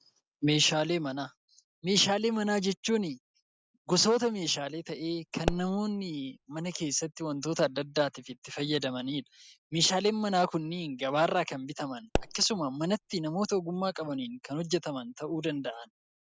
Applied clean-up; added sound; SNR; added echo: none; Explosion; 7 dB; none.